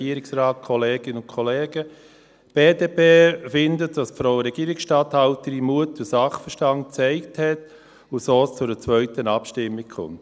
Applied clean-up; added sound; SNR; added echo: none; none; none; none.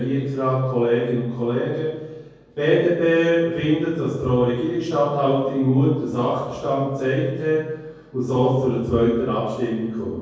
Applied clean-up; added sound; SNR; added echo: none; none; none; reverberation time 1.3 s.